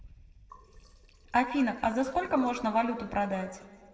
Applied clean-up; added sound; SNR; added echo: neural separator model SepFormer DNS4.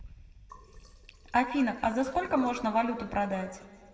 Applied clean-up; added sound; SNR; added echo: none; Sink (filling or washing); 20 dB; reverberation time 1.3 s.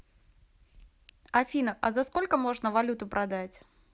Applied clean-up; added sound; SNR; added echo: none; none; none; none.